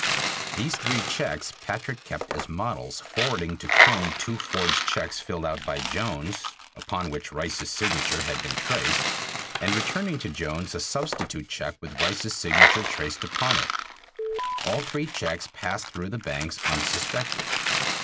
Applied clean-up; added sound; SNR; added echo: none; Coin (dropping) + Alarm; -3 dB; none.